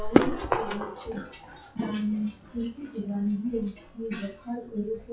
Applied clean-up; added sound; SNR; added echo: classical method WPE with log-MMSE.